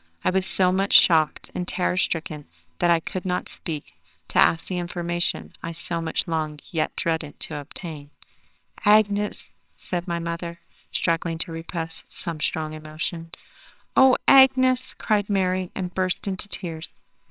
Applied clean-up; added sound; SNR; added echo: neural separator model SepFormer WHAMR!.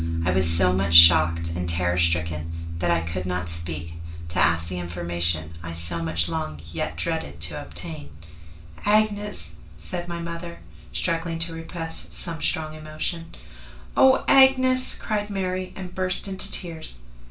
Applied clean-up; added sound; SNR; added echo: none; Piano; 7 dB; reverberation time 0.3 s.